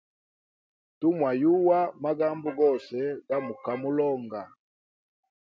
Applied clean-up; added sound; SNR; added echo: none; none; none; none.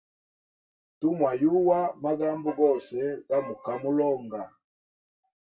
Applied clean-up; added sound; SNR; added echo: none; none; none; reverberation time 0.2 s.